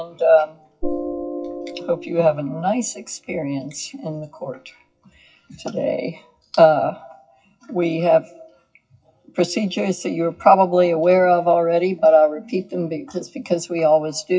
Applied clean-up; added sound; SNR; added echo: classical method WPE with log-MMSE.